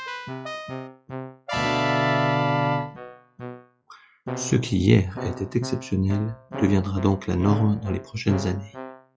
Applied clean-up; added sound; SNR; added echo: classical method log-MMSE.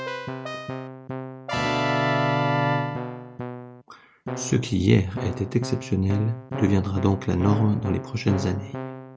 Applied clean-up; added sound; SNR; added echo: none; Keyboard (musical); 3 dB; none.